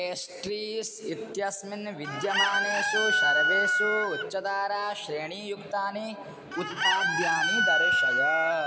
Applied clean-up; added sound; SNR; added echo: none; Chicken, rooster; -3 dB; none.